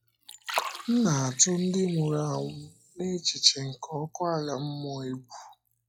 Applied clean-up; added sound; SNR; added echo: classical method log-MMSE.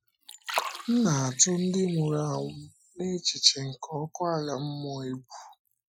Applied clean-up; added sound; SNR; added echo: classical method Wiener filter.